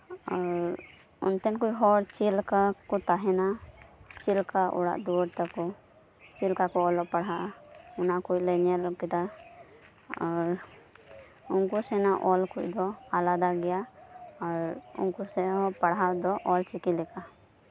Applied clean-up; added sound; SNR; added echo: none; none; none; none.